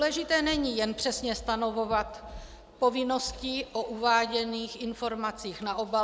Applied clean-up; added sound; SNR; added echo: none; none; none; none.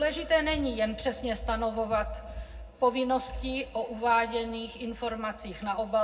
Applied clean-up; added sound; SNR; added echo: none; none; none; reverberation time 0.3 s.